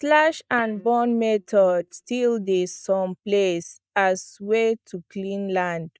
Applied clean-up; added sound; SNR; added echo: neural mask model DeepFilterNet 3.